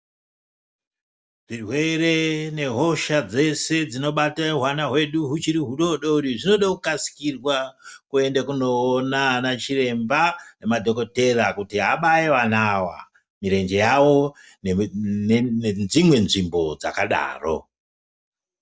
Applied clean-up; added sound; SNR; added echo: none; none; none; none.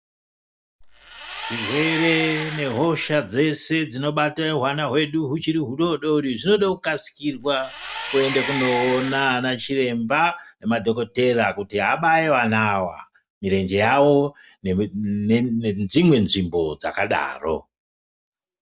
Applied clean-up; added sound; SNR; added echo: none; Engine; 7 dB; none.